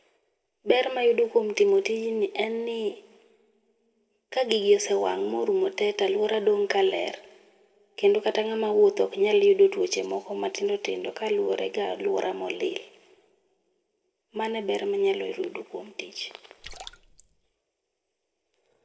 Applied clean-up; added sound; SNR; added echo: neural separator model SepFormer DNS4.